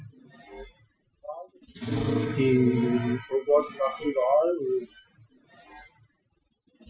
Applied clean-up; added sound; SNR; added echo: classical method Wiener filter.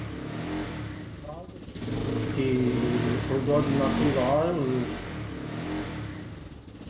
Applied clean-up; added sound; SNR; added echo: none; Accelerating, revving, vroom; 1 dB; none.